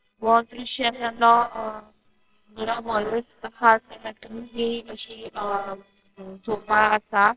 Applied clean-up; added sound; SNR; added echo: neural separator model SepFormer WHAMR!.